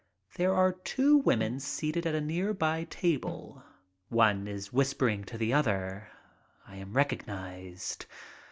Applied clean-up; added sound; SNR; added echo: none; Snare drum; 17 dB; none.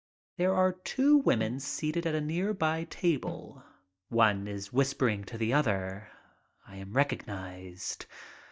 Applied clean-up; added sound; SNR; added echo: neural mask model DeepFilterNet 3.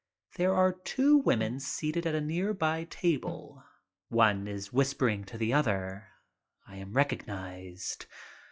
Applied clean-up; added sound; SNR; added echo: classical method log-MMSE.